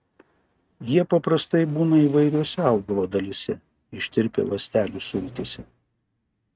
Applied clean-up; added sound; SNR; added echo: neural mask model RNNoise.